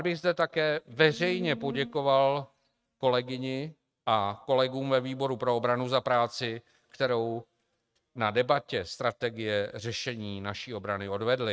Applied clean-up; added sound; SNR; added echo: neural mask model RNNoise.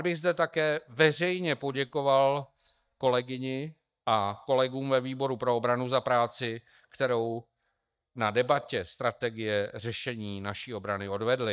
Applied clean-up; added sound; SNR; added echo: neural mask model DeepFilterNet 3.